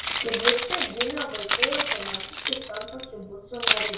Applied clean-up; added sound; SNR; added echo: none; Keys jangling; -4 dB; reverberation time 0.5 s.